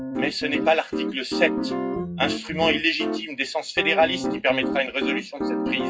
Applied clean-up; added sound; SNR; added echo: classical method WPE with log-MMSE.